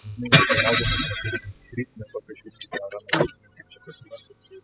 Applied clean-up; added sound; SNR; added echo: classical method spectral subtraction.